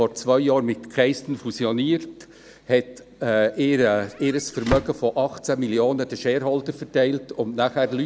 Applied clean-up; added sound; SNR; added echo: none; Squeak / Slam / Wood; 9 dB; none.